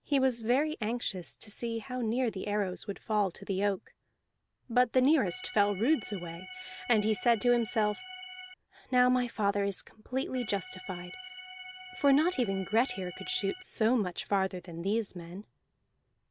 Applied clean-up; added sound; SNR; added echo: none; Organ; 14 dB; none.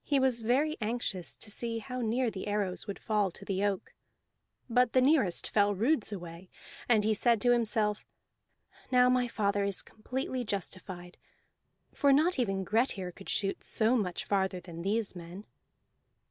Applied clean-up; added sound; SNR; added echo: none; none; none; none.